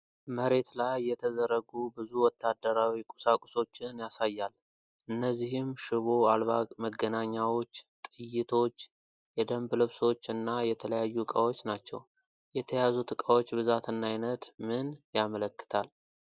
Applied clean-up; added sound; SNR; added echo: none; none; none; none.